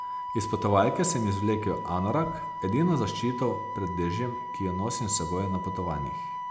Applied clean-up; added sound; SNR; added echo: none; Wind instrument, woodwind instrument; 6 dB; none.